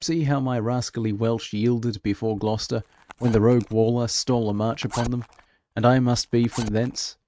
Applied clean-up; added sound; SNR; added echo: neural mask model RNNoise.